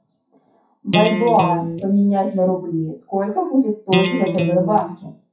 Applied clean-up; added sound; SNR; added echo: classical method WPE with log-MMSE.